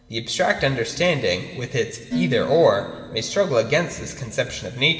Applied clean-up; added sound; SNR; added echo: none; Dishes, pots, and pans; 14 dB; reverberation time 2.6 s.